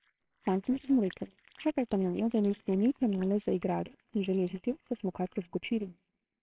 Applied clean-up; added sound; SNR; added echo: neural separator model SepFormer WHAMR!.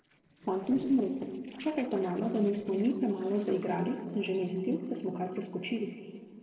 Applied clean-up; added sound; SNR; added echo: neural separator model SepFormer DNS4.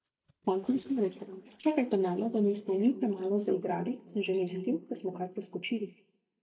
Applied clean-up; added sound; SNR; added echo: neural mask model DeepFilterNet 3.